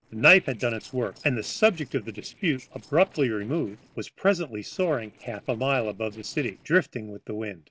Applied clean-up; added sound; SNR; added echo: neural separator model SepFormer DNS4.